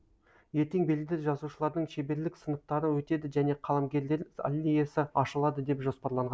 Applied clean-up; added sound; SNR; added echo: none; none; none; none.